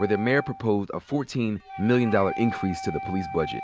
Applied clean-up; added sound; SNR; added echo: none; Wind instrument, woodwind instrument; 11 dB; none.